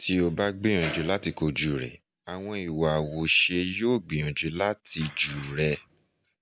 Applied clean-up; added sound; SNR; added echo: none; none; none; none.